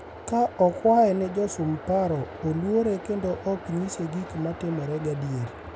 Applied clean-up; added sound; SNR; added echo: none; Train; 14 dB; none.